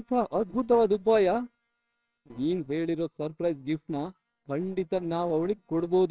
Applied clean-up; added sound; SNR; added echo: neural separator model SepFormer WHAMR!.